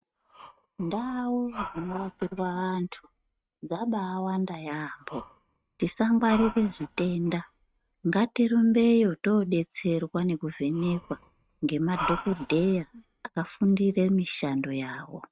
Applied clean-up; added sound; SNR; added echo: neural mask model RNNoise.